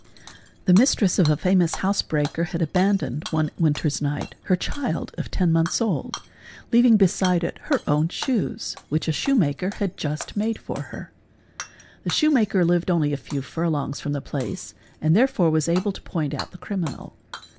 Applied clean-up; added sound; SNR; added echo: none; Shatter / Hammer; 19 dB; none.